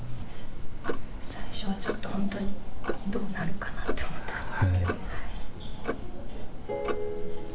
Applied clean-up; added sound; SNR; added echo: none; Clock; 15 dB; none.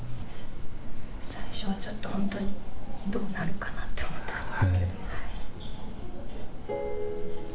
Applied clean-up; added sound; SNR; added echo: none; none; none; none.